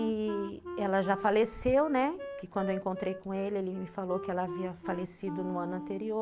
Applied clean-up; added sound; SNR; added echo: none; Wind instrument, woodwind instrument; 11 dB; none.